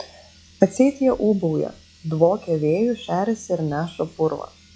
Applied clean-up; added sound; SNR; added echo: classical method log-MMSE.